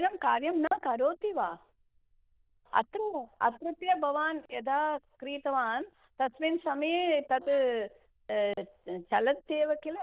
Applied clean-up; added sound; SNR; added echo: neural diffusion model UNIVERSE++.